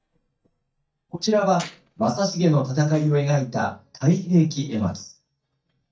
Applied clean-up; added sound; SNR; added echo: neural mask model DeepFilterNet 3.